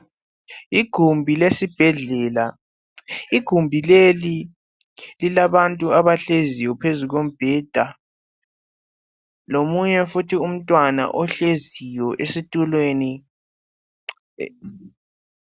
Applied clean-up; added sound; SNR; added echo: none; none; none; none.